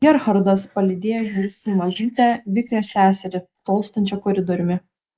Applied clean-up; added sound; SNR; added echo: neural mask model Resemble Enhance denoiser.